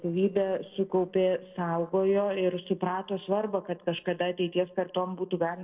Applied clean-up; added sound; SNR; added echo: neural separator model SepFormer DNS4.